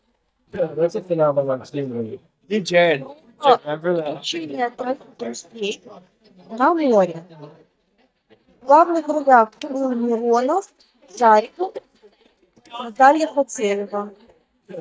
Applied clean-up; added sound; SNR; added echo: neural mask model DeepFilterNet 3.